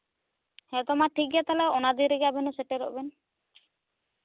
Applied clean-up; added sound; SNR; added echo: none; none; none; none.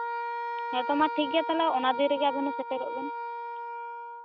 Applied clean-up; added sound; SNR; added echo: neural mask model RNNoise.